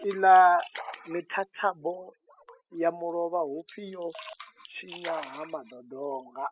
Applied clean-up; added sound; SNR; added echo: classical method spectral subtraction.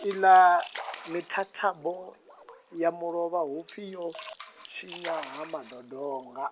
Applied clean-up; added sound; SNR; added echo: none; Splash, splatter; 17 dB; none.